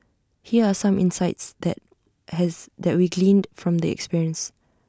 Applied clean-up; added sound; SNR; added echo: none; none; none; none.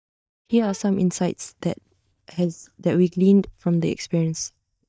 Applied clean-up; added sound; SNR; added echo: neural mask model DeepFilterNet 3.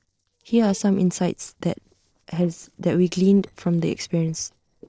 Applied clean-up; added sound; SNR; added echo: neural separator model SepFormer DNS4.